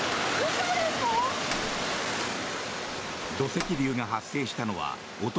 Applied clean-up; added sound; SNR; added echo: none; Thump, thud; 14 dB; none.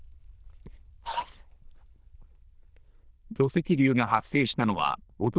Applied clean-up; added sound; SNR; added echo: neural diffusion model UNIVERSE++.